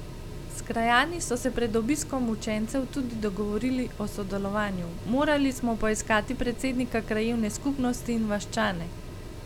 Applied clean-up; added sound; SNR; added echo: none; Mechanical fan; 10 dB; none.